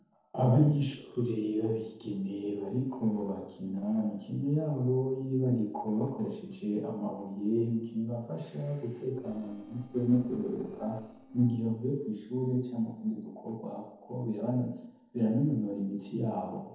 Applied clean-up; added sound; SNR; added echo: neural separator model SepFormer DNS4.